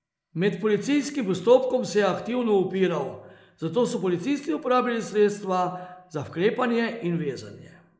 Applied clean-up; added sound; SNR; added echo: neural mask model Resemble Enhance denoiser.